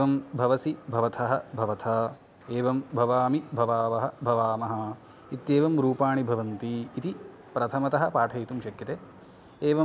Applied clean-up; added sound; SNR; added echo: none; none; none; none.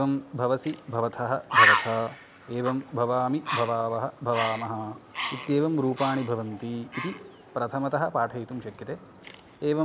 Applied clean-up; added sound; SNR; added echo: none; Bird; 3 dB; none.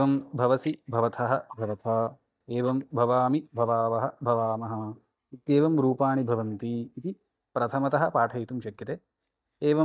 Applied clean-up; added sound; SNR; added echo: neural mask model DeepFilterNet 3.